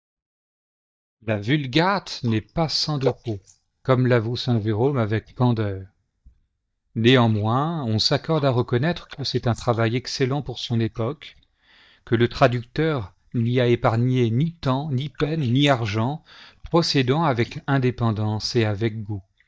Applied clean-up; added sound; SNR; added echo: neural mask model DeepFilterNet 3.